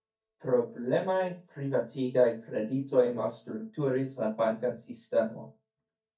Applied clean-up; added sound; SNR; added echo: neural mask model DeepFilterNet 3.